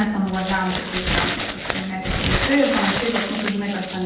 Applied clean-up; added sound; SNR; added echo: none; Crumpling, crinkling; 3 dB; reverberation time 0.8 s.